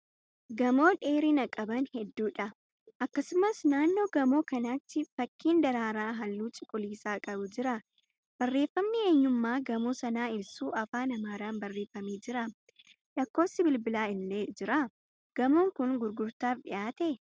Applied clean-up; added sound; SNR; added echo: none; none; none; none.